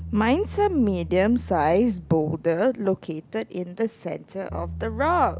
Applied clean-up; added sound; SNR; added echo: none; Bass guitar; 14 dB; none.